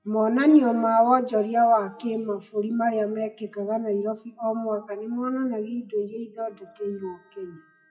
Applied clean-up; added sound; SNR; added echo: classical method WPE with log-MMSE.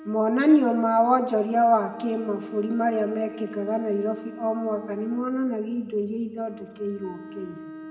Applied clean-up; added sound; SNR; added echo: none; Bowed string instrument; 18 dB; reverberation time 1.2 s.